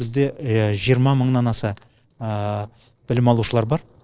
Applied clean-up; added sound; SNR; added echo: neural separator model SepFormer DNS4.